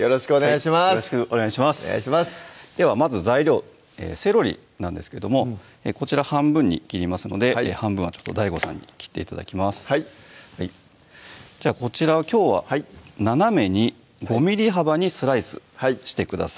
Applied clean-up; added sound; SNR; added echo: none; none; none; none.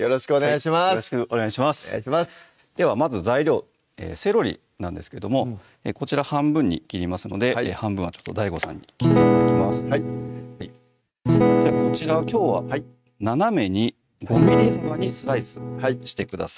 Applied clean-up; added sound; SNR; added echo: neural mask model RNNoise.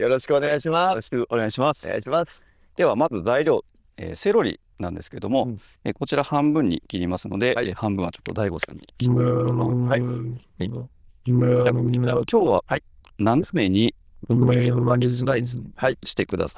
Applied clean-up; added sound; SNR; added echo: neural diffusion model UNIVERSE++.